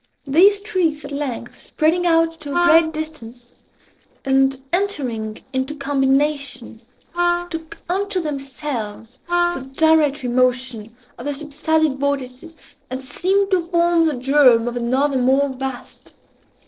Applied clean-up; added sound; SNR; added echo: neural separator model SepFormer DNS4.